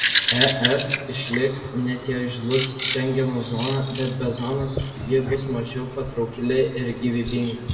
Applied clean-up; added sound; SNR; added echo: none; Bird vocalization, bird call, bird song; 2 dB; reverberation time 1.6 s.